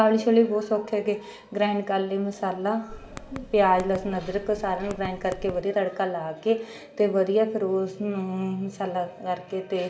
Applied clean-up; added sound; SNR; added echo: none; Typing; 15 dB; reverberation time 1.6 s.